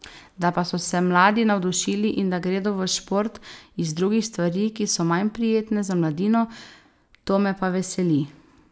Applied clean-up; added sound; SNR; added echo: none; none; none; none.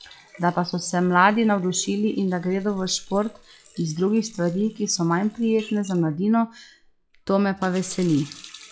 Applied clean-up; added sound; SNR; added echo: classical method log-MMSE.